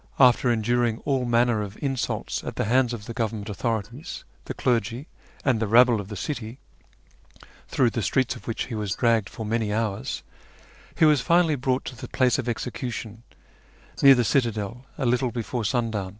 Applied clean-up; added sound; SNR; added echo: neural separator model SepFormer DNS4.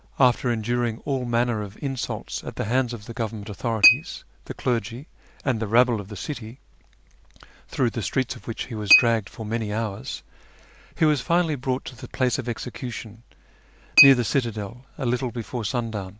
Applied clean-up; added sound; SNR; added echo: none; Chink, clink; 6 dB; none.